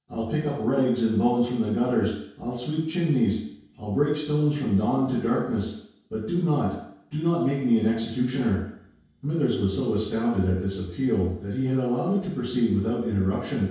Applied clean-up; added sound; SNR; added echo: none; none; none; reverberation time 0.6 s.